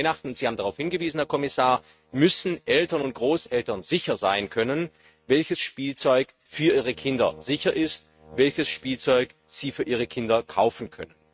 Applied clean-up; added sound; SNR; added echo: neural mask model RNNoise.